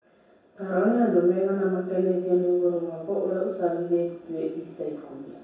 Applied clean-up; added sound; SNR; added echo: none; none; none; reverberation time 0.7 s.